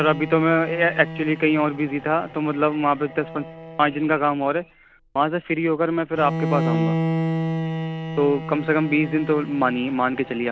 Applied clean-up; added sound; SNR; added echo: none; Bowed string instrument; 7 dB; none.